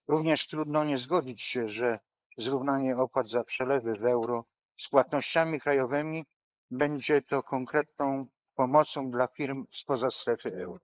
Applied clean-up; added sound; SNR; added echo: neural mask model Resemble Enhance denoiser.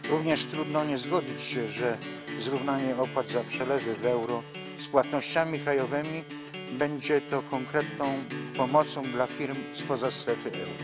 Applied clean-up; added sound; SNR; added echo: none; Acoustic guitar; 9 dB; none.